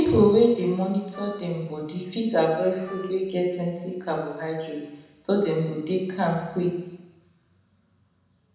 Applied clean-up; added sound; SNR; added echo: none; Wind instrument, woodwind instrument; 20 dB; reverberation time 1.0 s.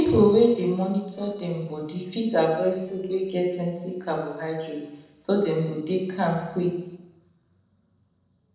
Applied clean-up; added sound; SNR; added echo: neural separator model SepFormer DNS4.